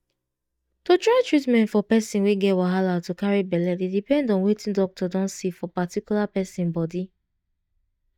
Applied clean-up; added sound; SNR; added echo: neural mask model DeepFilterNet 3.